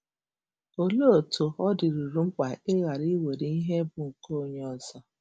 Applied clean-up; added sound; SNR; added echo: none; none; none; none.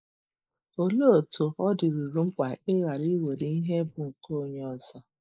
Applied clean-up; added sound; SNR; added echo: neural mask model Resemble Enhance denoiser.